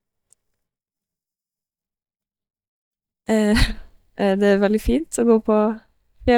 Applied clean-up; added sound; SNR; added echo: neural mask model DeepFilterNet 3.